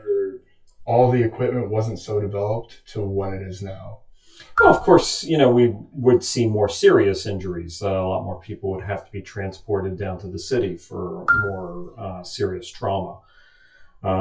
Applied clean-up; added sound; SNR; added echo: classical method WPE with log-MMSE.